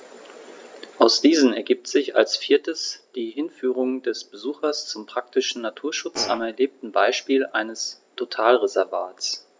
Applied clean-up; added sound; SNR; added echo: none; Fart; 9 dB; none.